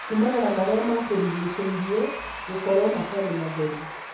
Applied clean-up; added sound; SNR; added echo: none; Applause / Crowd / Cheering; 10 dB; reverberation time 0.6 s.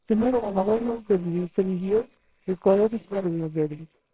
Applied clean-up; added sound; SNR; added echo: neural separator model SepFormer WHAMR!.